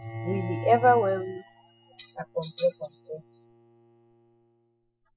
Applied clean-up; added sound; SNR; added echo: classical method spectral subtraction.